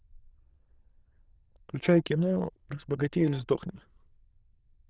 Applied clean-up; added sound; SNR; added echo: neural diffusion model UNIVERSE++.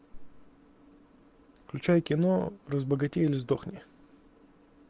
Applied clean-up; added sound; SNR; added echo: none; none; none; none.